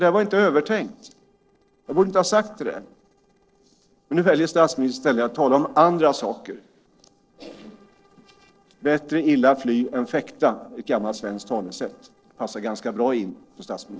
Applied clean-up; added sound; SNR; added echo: neural separator model SepFormer DNS4.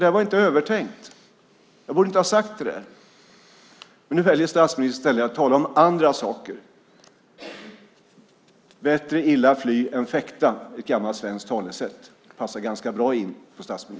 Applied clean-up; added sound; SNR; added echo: none; none; none; none.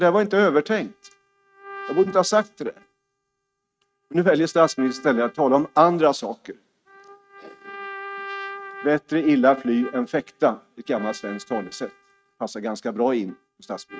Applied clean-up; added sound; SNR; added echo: neural mask model RNNoise.